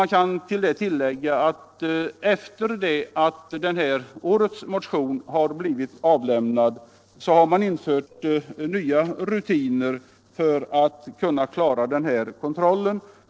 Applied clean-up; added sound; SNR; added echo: neural separator model SepFormer DNS4.